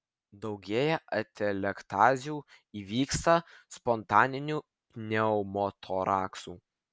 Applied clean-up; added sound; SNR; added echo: none; none; none; none.